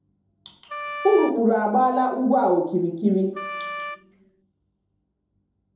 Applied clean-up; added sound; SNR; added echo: none; Wind instrument, woodwind instrument; 11 dB; reverberation time 2.6 s.